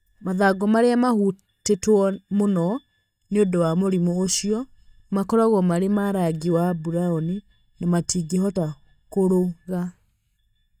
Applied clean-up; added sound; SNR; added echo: neural mask model DeepFilterNet 3.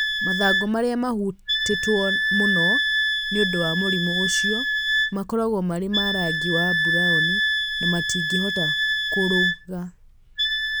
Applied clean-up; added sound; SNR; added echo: none; Wind instrument, woodwind instrument; -3 dB; none.